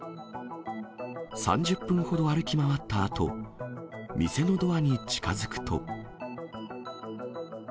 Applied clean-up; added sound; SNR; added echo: none; none; none; none.